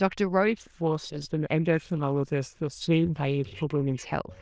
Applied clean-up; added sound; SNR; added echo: neural diffusion model UNIVERSE++.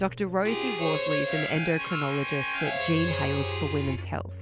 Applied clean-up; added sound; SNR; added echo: none; Harmonica; 2 dB; none.